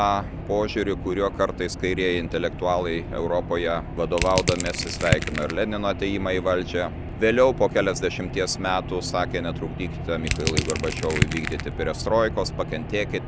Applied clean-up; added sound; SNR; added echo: none; Crushing; 3 dB; none.